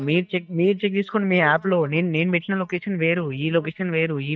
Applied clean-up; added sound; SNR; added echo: neural mask model DeepFilterNet 3.